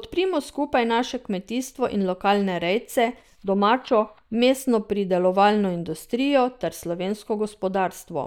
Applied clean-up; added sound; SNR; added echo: neural mask model DeepFilterNet 3.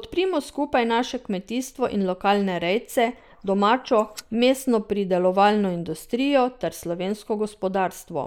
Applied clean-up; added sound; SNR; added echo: neural mask model Resemble Enhance denoiser.